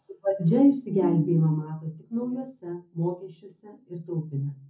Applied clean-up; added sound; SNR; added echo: none; none; none; reverberation time 0.4 s.